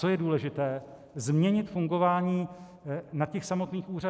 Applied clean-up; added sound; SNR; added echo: none; none; none; none.